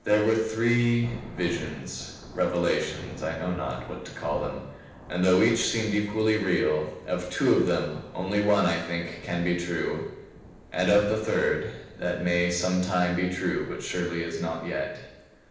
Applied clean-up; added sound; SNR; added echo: none; Thunder / Rain; 18 dB; reverberation time 0.9 s.